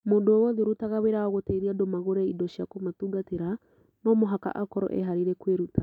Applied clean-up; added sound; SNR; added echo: none; none; none; none.